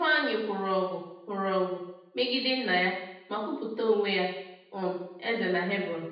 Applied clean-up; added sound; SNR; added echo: none; none; none; reverberation time 0.8 s.